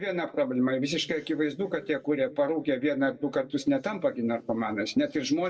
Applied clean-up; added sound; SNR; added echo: none; none; none; reverberation time 1.5 s.